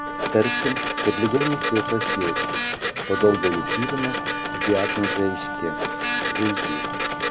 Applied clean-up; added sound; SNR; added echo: none; Wind instrument, woodwind instrument + Printer; 0 dB; none.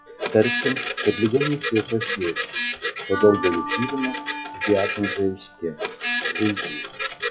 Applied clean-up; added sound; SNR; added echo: classical method log-MMSE.